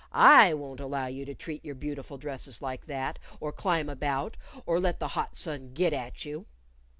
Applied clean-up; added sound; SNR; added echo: none; none; none; none.